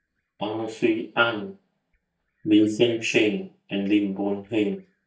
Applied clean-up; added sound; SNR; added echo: neural mask model DeepFilterNet 3.